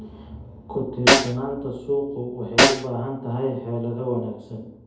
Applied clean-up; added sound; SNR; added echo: none; Snare drum; -5 dB; reverberation time 2.1 s.